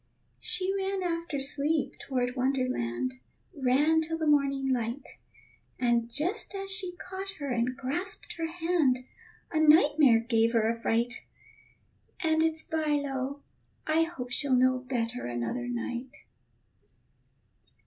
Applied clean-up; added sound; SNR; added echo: none; none; none; none.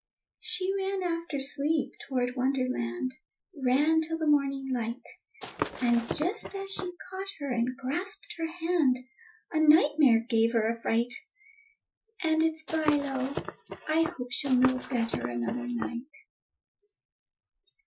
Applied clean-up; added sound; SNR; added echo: classical method Wiener filter.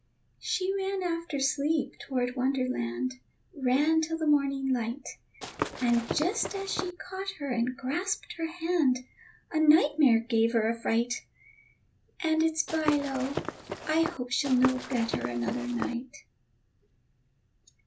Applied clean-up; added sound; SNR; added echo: none; Walk, footsteps / Run; 7 dB; none.